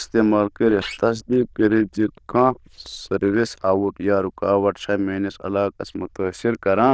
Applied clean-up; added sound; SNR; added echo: neural diffusion model UNIVERSE++.